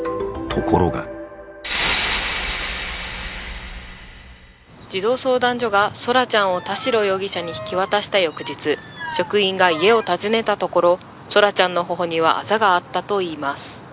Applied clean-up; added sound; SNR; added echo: none; Bowed string instrument; 13 dB; none.